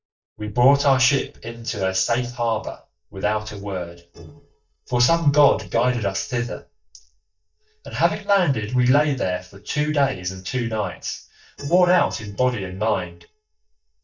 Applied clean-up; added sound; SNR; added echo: neural mask model DeepFilterNet 3.